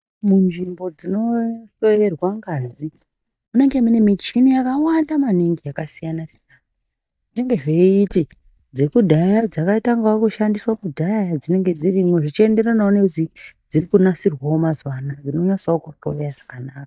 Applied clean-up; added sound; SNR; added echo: neural mask model DeepFilterNet 3.